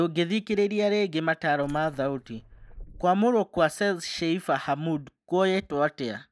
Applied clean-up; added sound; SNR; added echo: neural mask model Resemble Enhance denoiser.